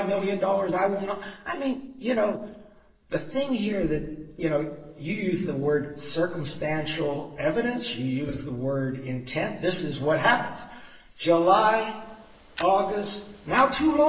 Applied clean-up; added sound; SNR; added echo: neural separator model SepFormer DNS4.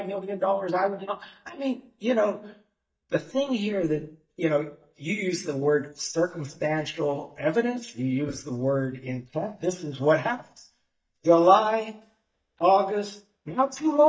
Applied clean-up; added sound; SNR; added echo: neural mask model DeepFilterNet 3.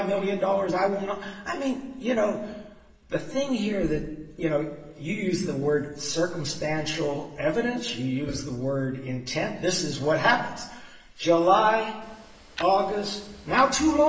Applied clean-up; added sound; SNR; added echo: none; Tick-tock; 18 dB; reverberation time 1.0 s.